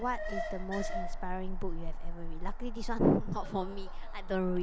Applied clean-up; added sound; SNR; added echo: none; Alarm; -1 dB; none.